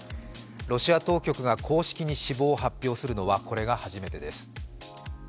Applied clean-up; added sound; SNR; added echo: none; none; none; none.